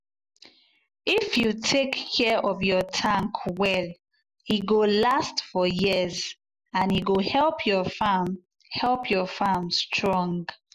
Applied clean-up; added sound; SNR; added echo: none; none; none; none.